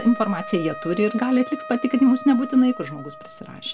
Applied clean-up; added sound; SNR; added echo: none; Wind instrument, woodwind instrument; 15 dB; none.